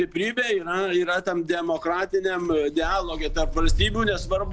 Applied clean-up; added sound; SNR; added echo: none; Engine starting / Motor vehicle (road); 5 dB; none.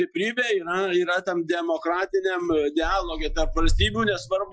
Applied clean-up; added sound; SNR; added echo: classical method Wiener filter.